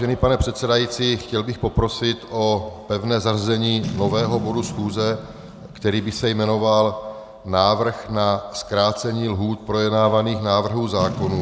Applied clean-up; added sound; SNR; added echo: none; Boom; 14 dB; none.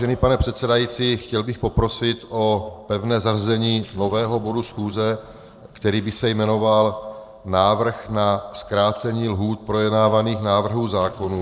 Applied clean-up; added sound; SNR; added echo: neural separator model SepFormer DNS4.